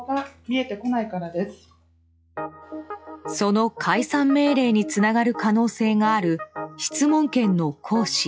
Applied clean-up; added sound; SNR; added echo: classical method log-MMSE.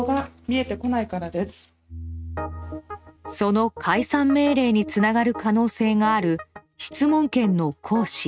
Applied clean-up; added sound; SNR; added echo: neural mask model RNNoise.